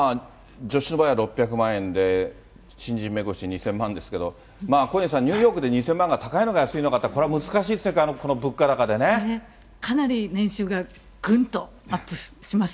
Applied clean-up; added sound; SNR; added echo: none; none; none; none.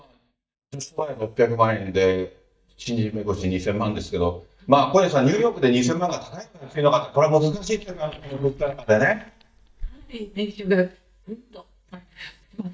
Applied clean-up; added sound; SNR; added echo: neural mask model DeepFilterNet 3.